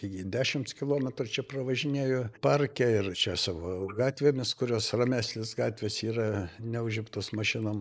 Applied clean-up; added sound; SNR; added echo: neural mask model Resemble Enhance denoiser.